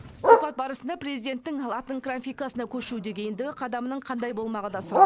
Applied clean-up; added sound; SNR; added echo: none; Bark; -4 dB; none.